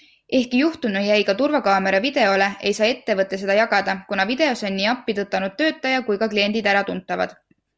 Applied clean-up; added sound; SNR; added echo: none; none; none; none.